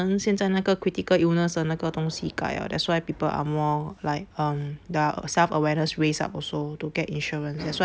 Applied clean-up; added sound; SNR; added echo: none; none; none; none.